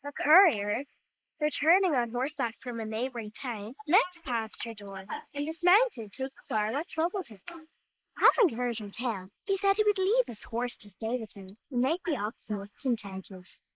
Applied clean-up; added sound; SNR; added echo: neural mask model Resemble Enhance denoiser.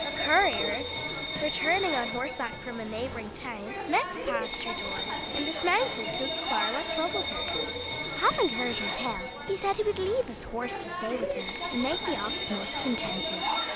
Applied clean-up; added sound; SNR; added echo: none; Bell; 1 dB; none.